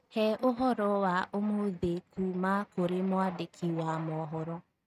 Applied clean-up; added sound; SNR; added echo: neural mask model RNNoise.